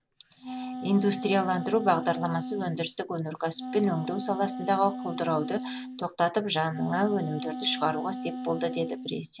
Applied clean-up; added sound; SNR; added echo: none; Wind instrument, woodwind instrument; 9 dB; none.